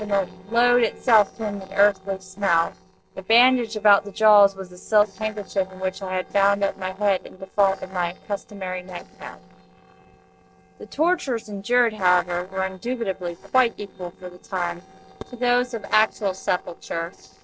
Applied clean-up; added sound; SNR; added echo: neural separator model SepFormer DNS4.